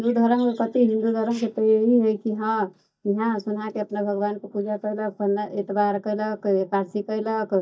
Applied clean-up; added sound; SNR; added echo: neural mask model DeepFilterNet 3.